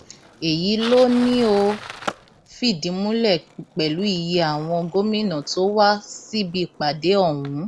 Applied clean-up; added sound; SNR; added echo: none; Skateboard + Bicycle; 17 dB; none.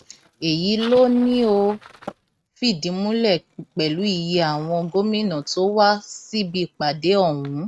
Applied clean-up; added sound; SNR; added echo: neural mask model RNNoise.